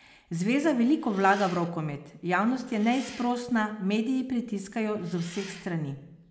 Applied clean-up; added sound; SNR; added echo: none; Engine; 20 dB; none.